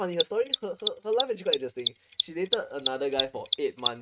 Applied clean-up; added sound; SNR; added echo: neural mask model RNNoise.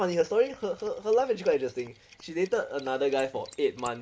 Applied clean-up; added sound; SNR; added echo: neural mask model Resemble Enhance denoiser.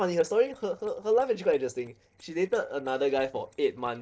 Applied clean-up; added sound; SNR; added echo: neural separator model SepFormer DNS4.